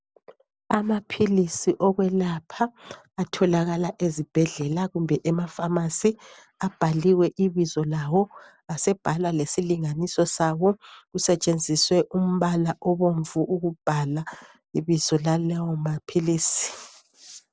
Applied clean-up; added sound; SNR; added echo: none; none; none; none.